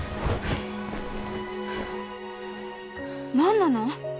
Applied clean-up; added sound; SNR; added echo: none; none; none; none.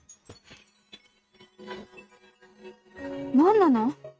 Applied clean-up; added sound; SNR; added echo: neural mask model RNNoise.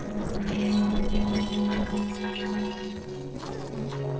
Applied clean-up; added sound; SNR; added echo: neural separator model SepFormer DNS4.